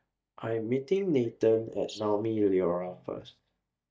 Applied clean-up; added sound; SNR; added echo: neural mask model DeepFilterNet 3.